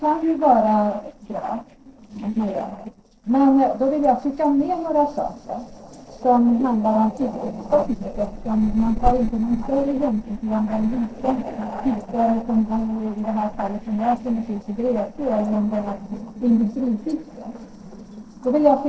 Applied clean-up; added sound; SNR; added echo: neural separator model SepFormer DNS4.